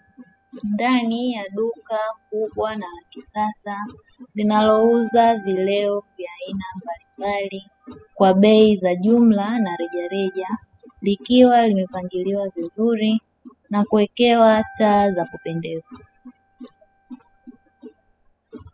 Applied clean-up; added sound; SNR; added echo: classical method spectral subtraction.